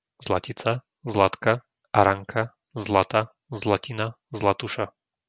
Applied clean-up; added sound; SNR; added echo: none; none; none; none.